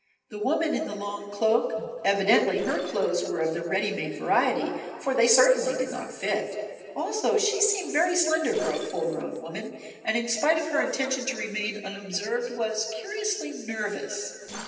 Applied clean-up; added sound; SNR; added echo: neural separator model SepFormer DNS4.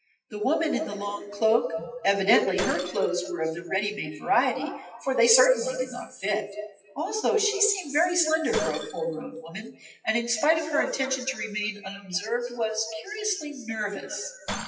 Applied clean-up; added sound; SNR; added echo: classical method WPE with log-MMSE.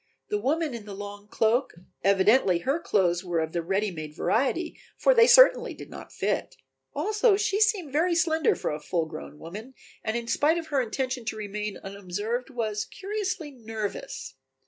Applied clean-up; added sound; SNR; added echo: none; none; none; none.